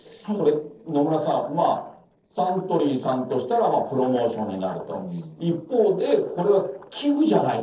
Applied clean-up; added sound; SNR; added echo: neural separator model SepFormer DNS4.